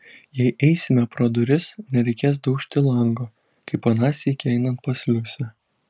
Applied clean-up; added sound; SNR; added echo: none; none; none; none.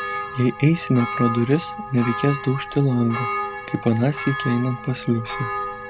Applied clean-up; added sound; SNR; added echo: none; Church bell; 8 dB; none.